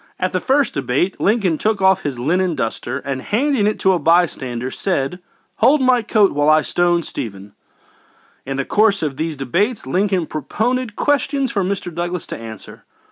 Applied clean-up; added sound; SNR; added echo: none; none; none; none.